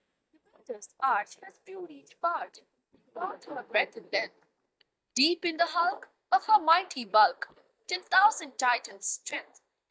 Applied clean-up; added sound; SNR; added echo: neural mask model DeepFilterNet 3.